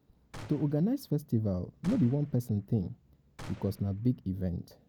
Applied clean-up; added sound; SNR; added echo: none; Gunshot, gunfire; 19 dB; none.